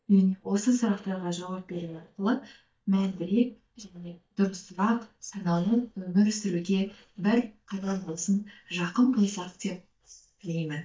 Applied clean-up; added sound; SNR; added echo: neural mask model DeepFilterNet 3.